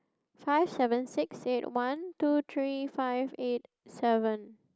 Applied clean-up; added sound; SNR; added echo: neural mask model Resemble Enhance denoiser.